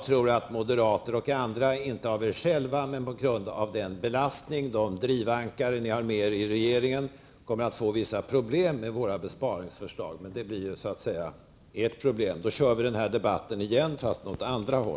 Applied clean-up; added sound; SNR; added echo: none; none; none; none.